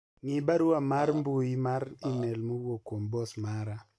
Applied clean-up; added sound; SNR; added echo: neural mask model RNNoise.